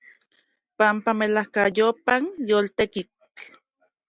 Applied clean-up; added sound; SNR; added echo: none; none; none; none.